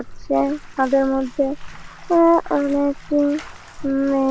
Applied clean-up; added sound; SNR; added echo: none; Bathtub (filling or washing); 15 dB; none.